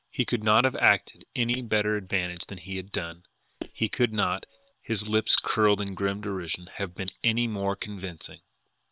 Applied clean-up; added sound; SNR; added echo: neural separator model SepFormer WHAM!.